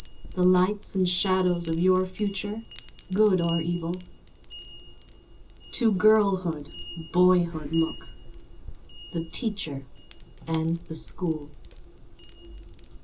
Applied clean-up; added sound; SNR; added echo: none; Chime; 2 dB; reverberation time 0.2 s.